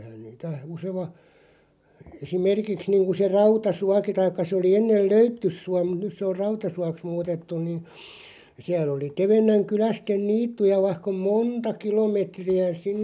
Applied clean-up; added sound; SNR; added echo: none; none; none; none.